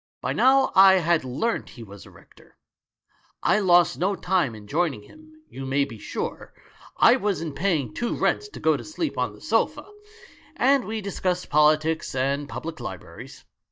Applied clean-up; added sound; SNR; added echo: neural mask model DeepFilterNet 3.